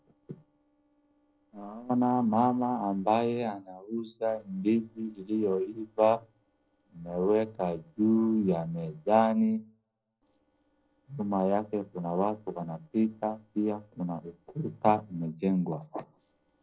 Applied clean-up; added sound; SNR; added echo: neural separator model SepFormer DNS4.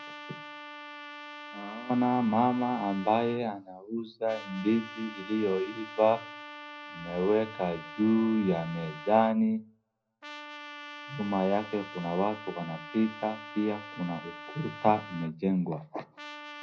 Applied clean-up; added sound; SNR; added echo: none; Trumpet; 14 dB; reverberation time 0.4 s.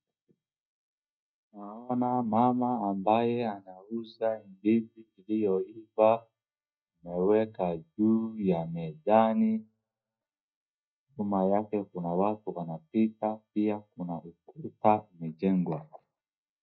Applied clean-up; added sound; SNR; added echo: neural mask model DeepFilterNet 3.